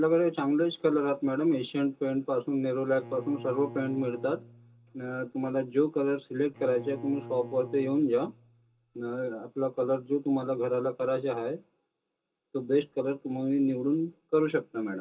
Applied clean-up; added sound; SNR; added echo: none; Bowed string instrument; 17 dB; reverberation time 0.2 s.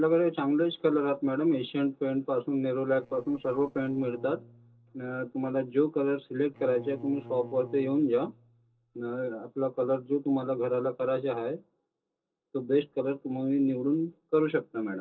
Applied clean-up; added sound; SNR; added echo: neural separator model SepFormer DNS4.